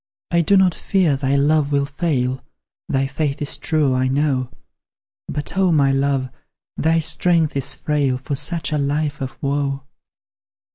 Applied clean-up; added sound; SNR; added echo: none; none; none; none.